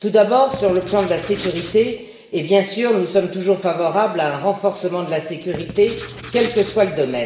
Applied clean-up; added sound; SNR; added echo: none; Writing; 15 dB; reverberation time 1.0 s.